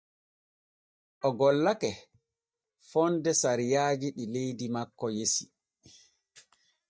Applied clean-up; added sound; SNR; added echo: neural mask model DeepFilterNet 3.